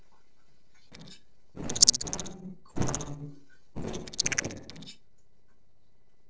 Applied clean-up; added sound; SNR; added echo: neural separator model SepFormer DNS4.